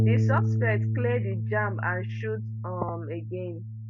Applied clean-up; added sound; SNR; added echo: none; Bass guitar; -5 dB; none.